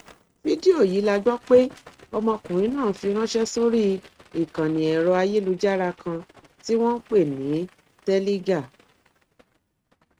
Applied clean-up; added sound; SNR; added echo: neural mask model RNNoise.